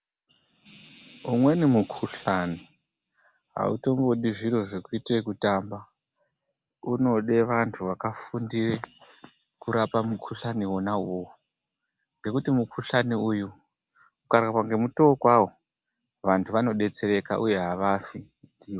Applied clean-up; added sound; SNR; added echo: none; none; none; none.